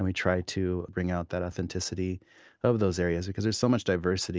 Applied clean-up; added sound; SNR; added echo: none; none; none; none.